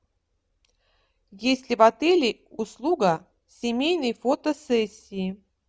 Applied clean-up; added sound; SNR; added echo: none; none; none; none.